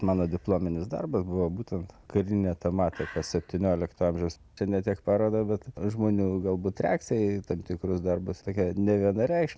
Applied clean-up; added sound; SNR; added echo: none; none; none; none.